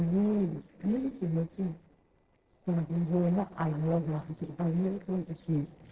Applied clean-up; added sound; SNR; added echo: neural separator model SepFormer DNS4.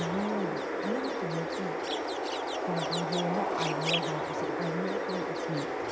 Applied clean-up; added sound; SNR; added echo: none; Chirp, tweet; -4 dB; reverberation time 1.3 s.